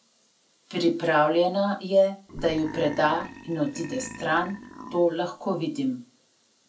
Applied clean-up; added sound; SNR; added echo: none; Burping, eructation; 14 dB; none.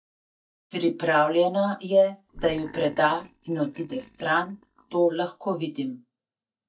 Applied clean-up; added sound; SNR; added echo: neural mask model DeepFilterNet 3.